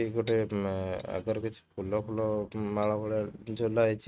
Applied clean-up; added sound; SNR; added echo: neural mask model RNNoise.